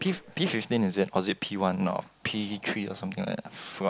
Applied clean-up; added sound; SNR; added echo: none; none; none; none.